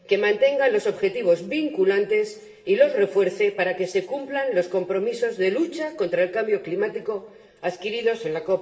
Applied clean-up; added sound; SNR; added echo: none; none; none; reverberation time 0.8 s.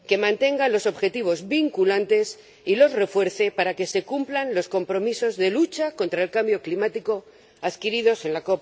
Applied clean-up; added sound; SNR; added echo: none; none; none; none.